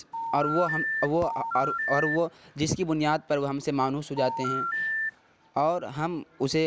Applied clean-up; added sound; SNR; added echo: none; Telephone; 2 dB; none.